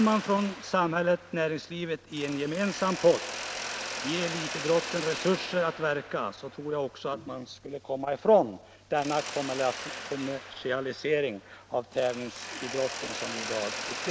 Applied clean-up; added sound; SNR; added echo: none; Mechanisms; 10 dB; none.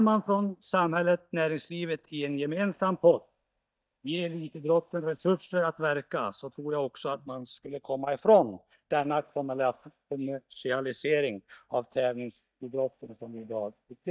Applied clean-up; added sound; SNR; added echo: neural mask model DeepFilterNet 3.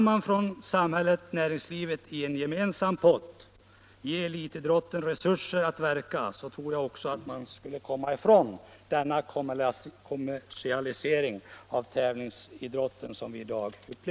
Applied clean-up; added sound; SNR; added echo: none; none; none; none.